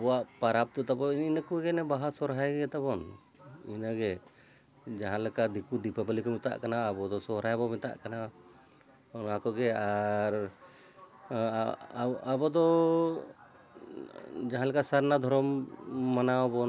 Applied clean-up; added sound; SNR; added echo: none; none; none; none.